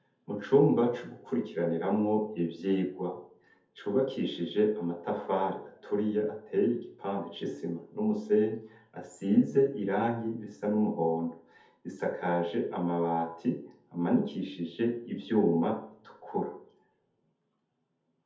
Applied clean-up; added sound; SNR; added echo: none; none; none; reverberation time 0.5 s.